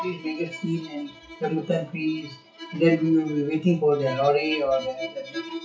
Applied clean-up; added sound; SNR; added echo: classical method WPE with log-MMSE.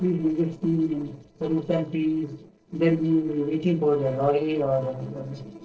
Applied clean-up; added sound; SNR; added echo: neural separator model SepFormer DNS4.